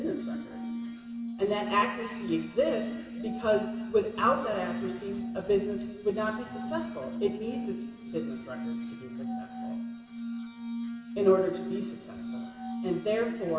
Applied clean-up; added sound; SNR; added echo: none; Glass; 5 dB; reverberation time 2.2 s.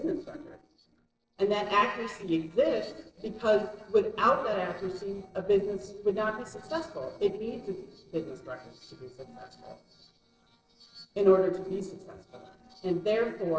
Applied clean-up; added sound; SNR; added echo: neural separator model SepFormer DNS4.